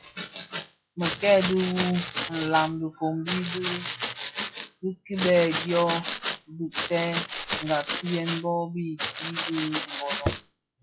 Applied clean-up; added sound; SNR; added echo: classical method log-MMSE.